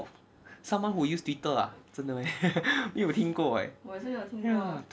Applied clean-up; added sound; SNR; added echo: none; none; none; none.